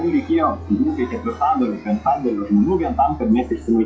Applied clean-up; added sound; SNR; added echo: classical method log-MMSE.